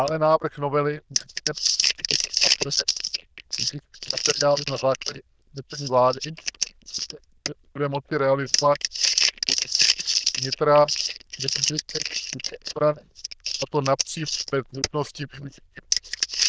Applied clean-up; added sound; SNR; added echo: neural diffusion model UNIVERSE++.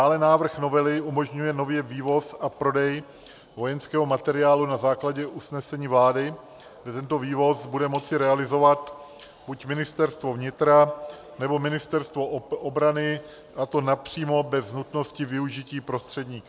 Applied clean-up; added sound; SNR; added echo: none; none; none; none.